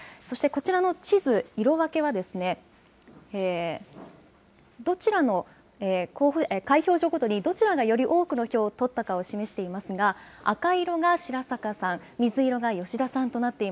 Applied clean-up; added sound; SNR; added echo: none; none; none; none.